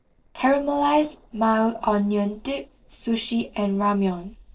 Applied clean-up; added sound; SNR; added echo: neural separator model SepFormer DNS4.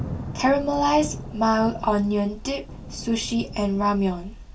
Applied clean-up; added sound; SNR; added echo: none; Thunder / Rain; 13 dB; reverberation time 0.2 s.